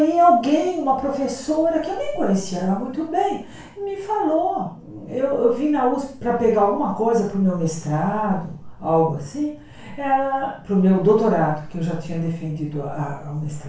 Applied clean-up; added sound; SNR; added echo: none; none; none; reverberation time 0.4 s.